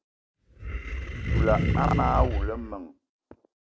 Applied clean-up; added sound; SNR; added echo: none; Animal; -4 dB; none.